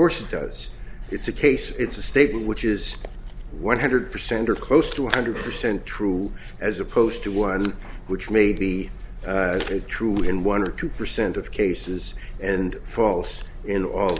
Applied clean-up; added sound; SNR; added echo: none; none; none; none.